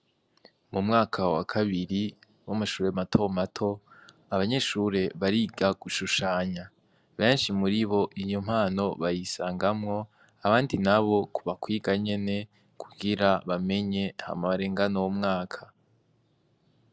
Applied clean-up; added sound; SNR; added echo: none; none; none; none.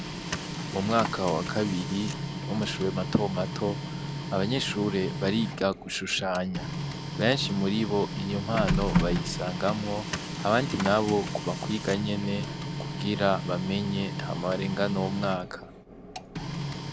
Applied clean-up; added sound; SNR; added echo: none; Printer; 4 dB; none.